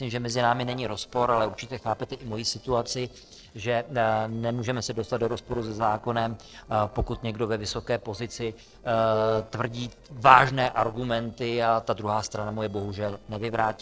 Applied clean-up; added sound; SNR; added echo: neural separator model SepFormer DNS4.